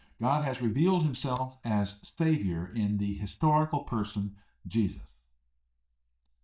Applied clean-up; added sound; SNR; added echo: neural mask model DeepFilterNet 3.